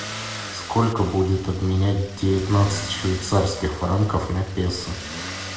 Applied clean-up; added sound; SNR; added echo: none; Motor vehicle (road); 12 dB; reverberation time 1.0 s.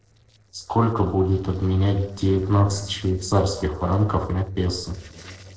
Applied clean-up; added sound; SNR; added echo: neural separator model SepFormer DNS4.